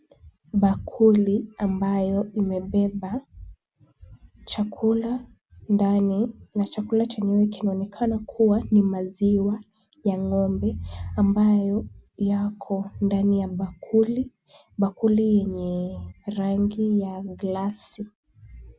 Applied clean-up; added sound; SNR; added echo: none; none; none; none.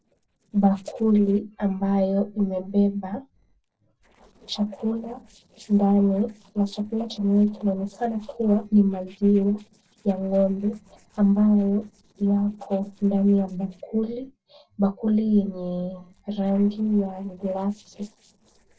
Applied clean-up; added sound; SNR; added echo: neural separator model SepFormer DNS4.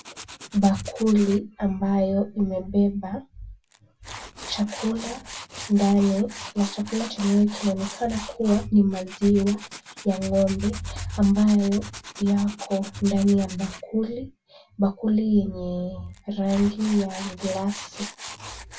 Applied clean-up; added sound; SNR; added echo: none; Tools; 17 dB; reverberation time 0.1 s.